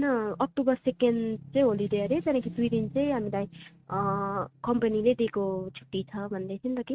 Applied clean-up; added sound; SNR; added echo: neural mask model RNNoise.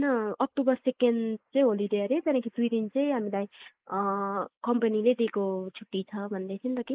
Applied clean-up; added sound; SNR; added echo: neural mask model Resemble Enhance denoiser.